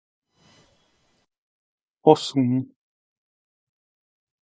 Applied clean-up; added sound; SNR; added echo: none; none; none; none.